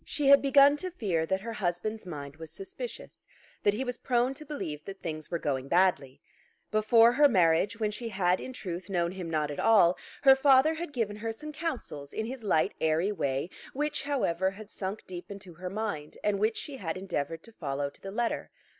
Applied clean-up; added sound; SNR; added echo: none; none; none; none.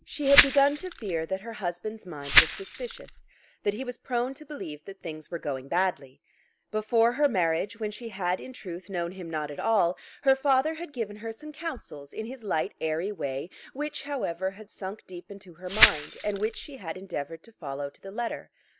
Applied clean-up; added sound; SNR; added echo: none; Glass; -2 dB; none.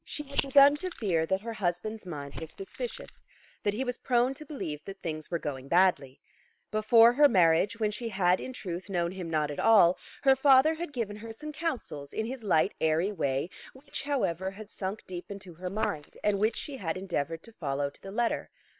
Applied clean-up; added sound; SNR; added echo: neural separator model SepFormer WHAM!.